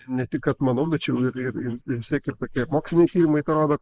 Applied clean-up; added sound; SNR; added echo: neural mask model Resemble Enhance denoiser.